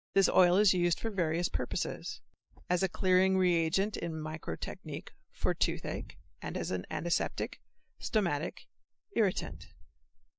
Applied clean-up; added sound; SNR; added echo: neural mask model DeepFilterNet 3.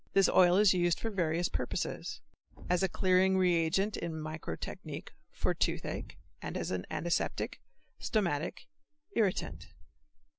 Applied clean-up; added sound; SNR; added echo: none; Thump, thud; 19 dB; none.